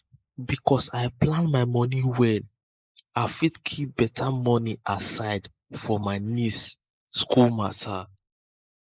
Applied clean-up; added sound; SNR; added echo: neural mask model Resemble Enhance denoiser.